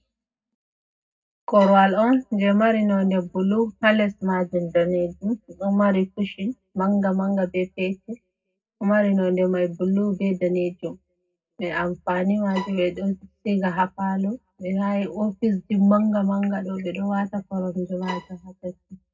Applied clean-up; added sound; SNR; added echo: none; Bowed string instrument; 14 dB; reverberation time 0.3 s.